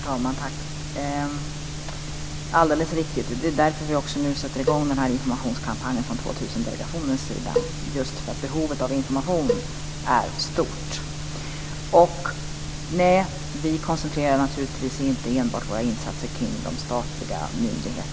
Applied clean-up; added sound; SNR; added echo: none; Cowbell; 7 dB; none.